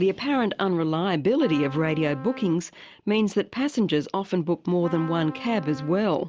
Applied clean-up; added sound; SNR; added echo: none; Trumpet; 17 dB; none.